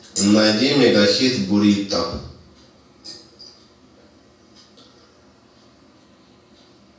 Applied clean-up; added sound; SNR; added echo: none; none; none; reverberation time 0.6 s.